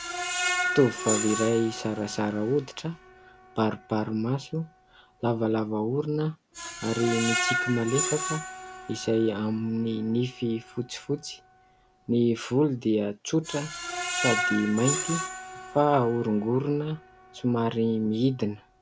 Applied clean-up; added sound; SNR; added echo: none; Screech; 7 dB; none.